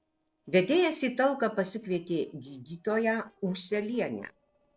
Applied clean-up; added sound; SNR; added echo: neural separator model SepFormer DNS4.